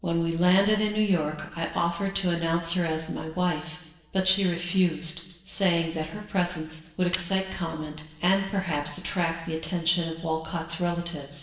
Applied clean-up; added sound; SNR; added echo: neural separator model SepFormer DNS4.